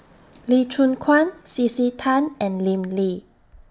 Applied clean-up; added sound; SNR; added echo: none; none; none; none.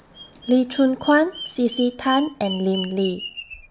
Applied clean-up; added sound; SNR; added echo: none; Bird vocalization, bird call, bird song; 15 dB; none.